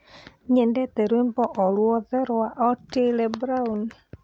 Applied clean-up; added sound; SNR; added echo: none; none; none; none.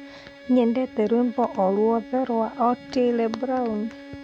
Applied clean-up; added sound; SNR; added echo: none; Bowed string instrument; 18 dB; none.